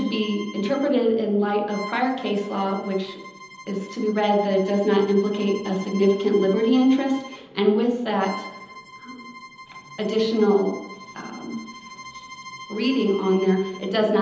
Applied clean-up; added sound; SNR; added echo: none; Bowed string instrument; 18 dB; reverberation time 0.9 s.